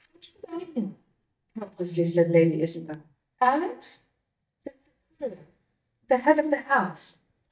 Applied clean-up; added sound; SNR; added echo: neural mask model DeepFilterNet 3.